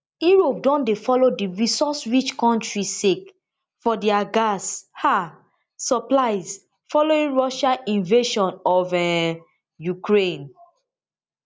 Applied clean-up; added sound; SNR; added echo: none; none; none; none.